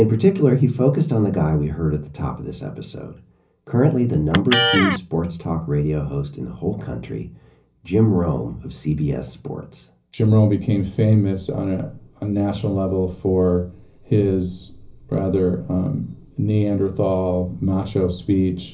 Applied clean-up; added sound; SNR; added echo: none; Electric guitar; 5 dB; reverberation time 0.5 s.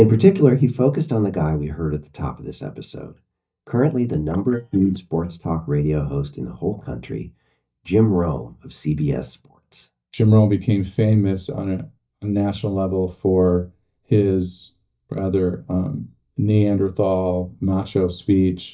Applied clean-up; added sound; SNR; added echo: neural mask model DeepFilterNet 3.